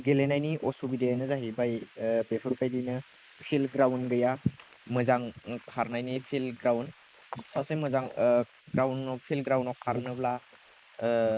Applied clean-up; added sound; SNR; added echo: neural mask model Resemble Enhance denoiser.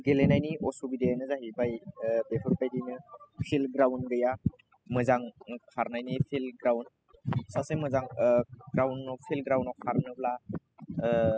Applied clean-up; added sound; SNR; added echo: classical method spectral subtraction.